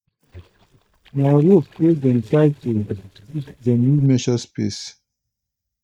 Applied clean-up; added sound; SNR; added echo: neural mask model DeepFilterNet 3.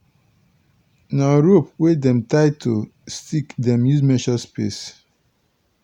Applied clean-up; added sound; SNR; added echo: none; none; none; none.